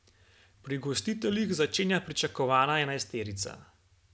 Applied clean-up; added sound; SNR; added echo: none; none; none; none.